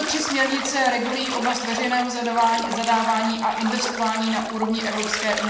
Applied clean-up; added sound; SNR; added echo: none; Bathtub (filling or washing); 7 dB; reverberation time 1.0 s.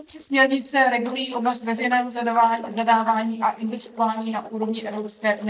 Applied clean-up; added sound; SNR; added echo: neural mask model DeepFilterNet 3.